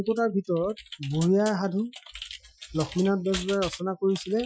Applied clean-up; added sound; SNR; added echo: classical method Wiener filter.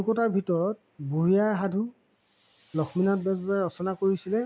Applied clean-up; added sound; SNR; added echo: none; none; none; none.